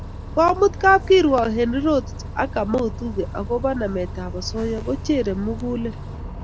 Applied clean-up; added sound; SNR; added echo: none; Bus; 10 dB; none.